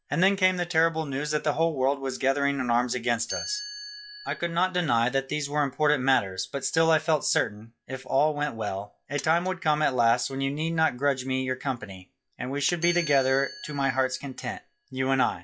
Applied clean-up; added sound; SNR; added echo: classical method log-MMSE.